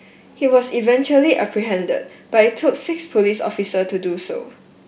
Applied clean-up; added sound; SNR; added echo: none; none; none; none.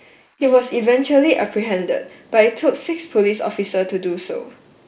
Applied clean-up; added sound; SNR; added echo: neural mask model Resemble Enhance denoiser.